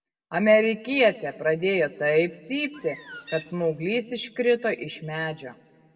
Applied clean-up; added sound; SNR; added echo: none; Bird; 16 dB; reverberation time 0.7 s.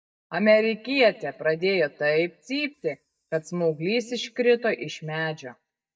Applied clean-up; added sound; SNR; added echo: neural mask model DeepFilterNet 3.